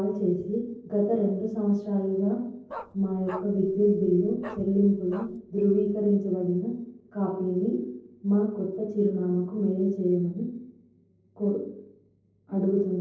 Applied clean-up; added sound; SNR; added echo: neural separator model SepFormer DNS4.